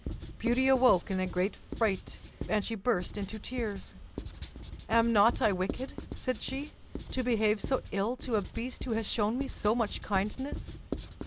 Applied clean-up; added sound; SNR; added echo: none; Writing; 10 dB; none.